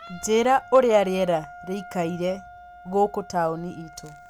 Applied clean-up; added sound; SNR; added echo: none; Wind instrument, woodwind instrument; 19 dB; none.